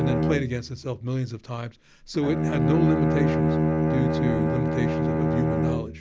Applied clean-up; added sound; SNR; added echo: none; Bowed string instrument; -5 dB; none.